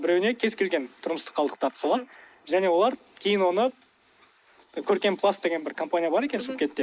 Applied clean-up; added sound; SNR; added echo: neural mask model Resemble Enhance denoiser.